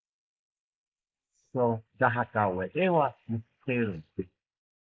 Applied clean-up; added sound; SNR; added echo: neural mask model Resemble Enhance denoiser.